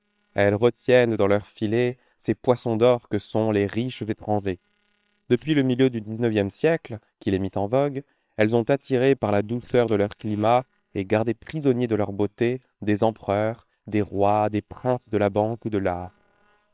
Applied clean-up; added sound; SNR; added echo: neural separator model SepFormer WHAM!.